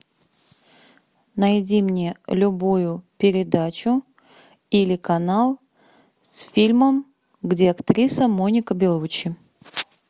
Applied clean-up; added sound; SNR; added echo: none; none; none; none.